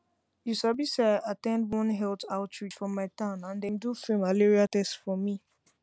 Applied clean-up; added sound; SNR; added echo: none; none; none; none.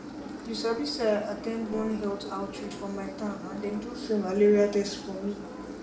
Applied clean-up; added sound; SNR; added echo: none; Engine; 10 dB; reverberation time 0.5 s.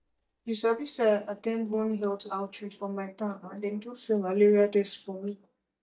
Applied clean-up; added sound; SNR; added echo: neural mask model DeepFilterNet 3.